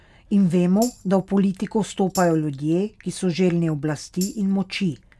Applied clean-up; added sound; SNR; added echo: none; Tambourine; 13 dB; none.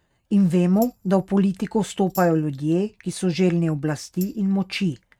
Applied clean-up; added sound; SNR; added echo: neural mask model RNNoise.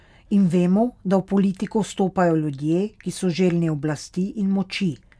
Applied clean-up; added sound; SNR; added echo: none; none; none; none.